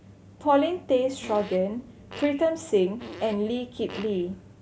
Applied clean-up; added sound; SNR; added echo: none; Fart; 17 dB; none.